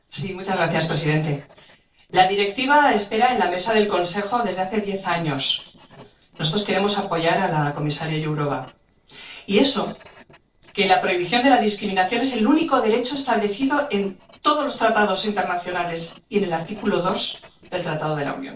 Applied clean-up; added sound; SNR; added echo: neural separator model SepFormer DNS4.